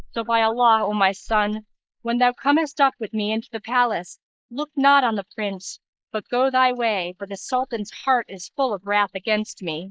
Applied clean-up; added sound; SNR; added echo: neural mask model Resemble Enhance denoiser.